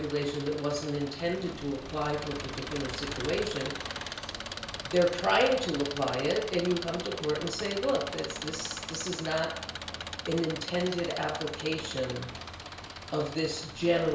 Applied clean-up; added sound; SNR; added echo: none; Engine; 8 dB; reverberation time 0.5 s.